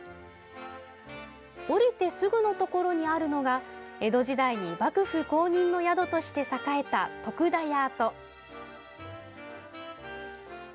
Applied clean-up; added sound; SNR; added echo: none; none; none; none.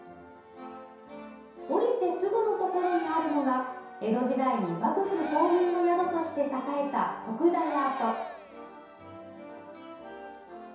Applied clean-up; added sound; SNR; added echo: none; Cheering; 12 dB; reverberation time 0.7 s.